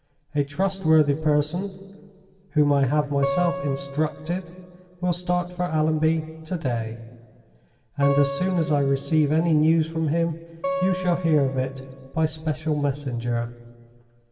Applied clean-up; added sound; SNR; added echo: none; Acoustic guitar; 9 dB; reverberation time 1.9 s.